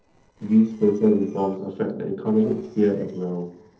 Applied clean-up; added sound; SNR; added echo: neural separator model SepFormer DNS4.